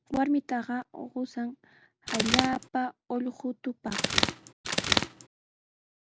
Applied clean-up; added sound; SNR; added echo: none; Bird; -4 dB; none.